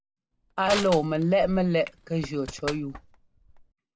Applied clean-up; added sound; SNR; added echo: none; Crushing; 12 dB; none.